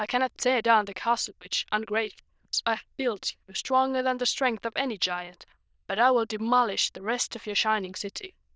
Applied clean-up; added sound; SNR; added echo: neural diffusion model UNIVERSE++.